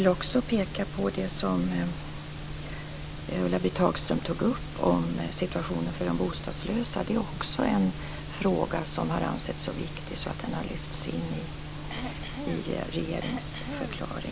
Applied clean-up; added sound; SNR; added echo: none; Cough; 11 dB; none.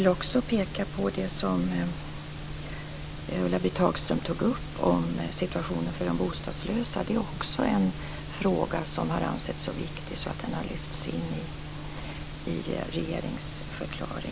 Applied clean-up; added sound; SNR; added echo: none; none; none; none.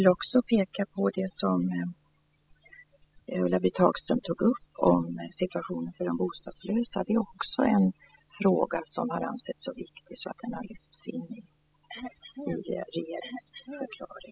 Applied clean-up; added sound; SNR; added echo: classical method spectral subtraction.